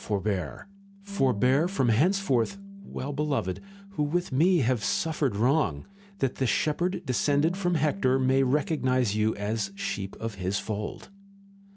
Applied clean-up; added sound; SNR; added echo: none; Bass guitar; 15 dB; none.